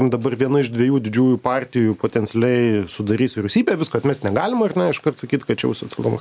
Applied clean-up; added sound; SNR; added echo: none; none; none; none.